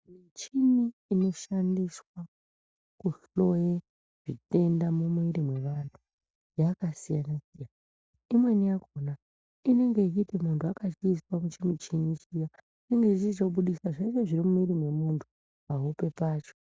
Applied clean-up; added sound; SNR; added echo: neural mask model DeepFilterNet 3.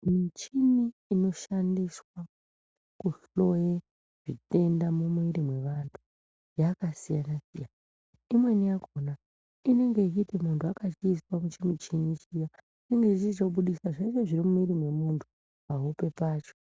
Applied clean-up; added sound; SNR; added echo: none; none; none; none.